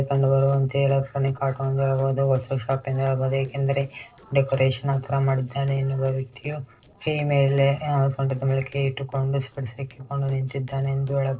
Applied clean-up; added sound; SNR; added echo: neural separator model SepFormer DNS4.